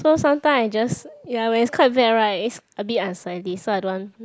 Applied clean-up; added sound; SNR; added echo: none; none; none; none.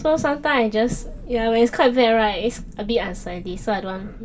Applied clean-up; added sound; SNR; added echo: none; Thunder; 16 dB; reverberation time 0.2 s.